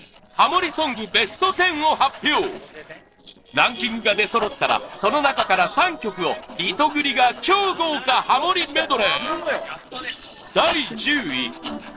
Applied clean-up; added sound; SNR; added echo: neural separator model SepFormer DNS4.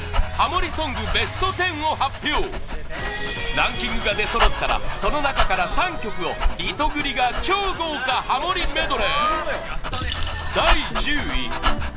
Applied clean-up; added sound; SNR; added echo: none; Dog; 0 dB; none.